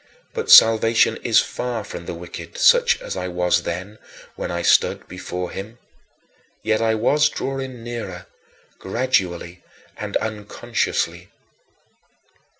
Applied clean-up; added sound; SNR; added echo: none; none; none; none.